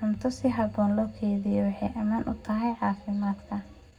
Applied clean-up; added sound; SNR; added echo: none; none; none; reverberation time 0.3 s.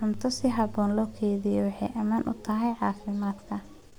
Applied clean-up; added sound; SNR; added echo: none; none; none; none.